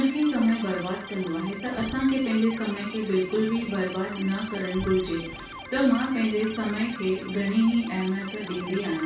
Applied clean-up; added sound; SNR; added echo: none; Keyboard (musical); 14 dB; reverberation time 0.3 s.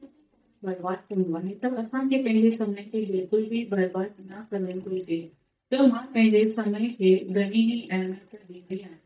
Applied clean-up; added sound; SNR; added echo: neural mask model DeepFilterNet 3.